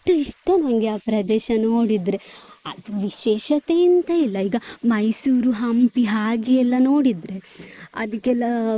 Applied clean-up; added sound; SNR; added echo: neural mask model Resemble Enhance denoiser.